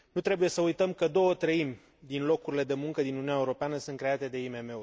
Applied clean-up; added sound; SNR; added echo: none; none; none; none.